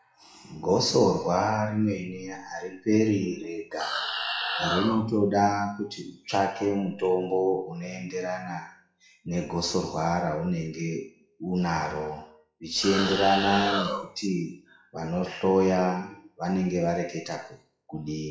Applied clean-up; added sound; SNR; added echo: classical method WPE with log-MMSE.